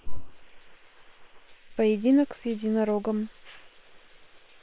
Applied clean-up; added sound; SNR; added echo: neural separator model SepFormer WHAM!.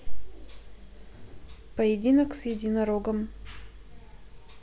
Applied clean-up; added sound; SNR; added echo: none; none; none; none.